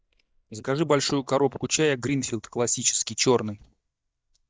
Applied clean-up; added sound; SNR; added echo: neural mask model DeepFilterNet 3.